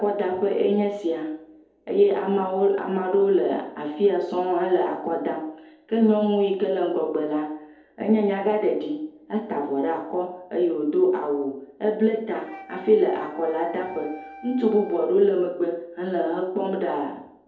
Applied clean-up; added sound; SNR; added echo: none; Wind instrument, woodwind instrument; 19 dB; reverberation time 2.1 s.